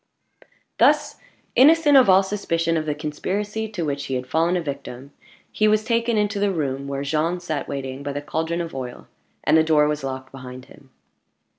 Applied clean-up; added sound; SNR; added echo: none; none; none; none.